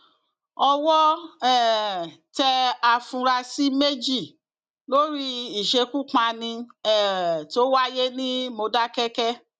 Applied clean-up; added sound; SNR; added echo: none; none; none; none.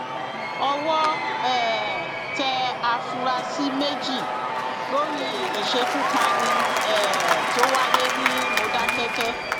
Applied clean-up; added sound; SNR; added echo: none; Applause / Crowd / Cheering; -2 dB; none.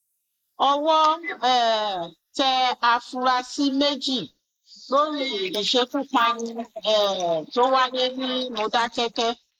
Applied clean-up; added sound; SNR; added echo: neural mask model Resemble Enhance denoiser.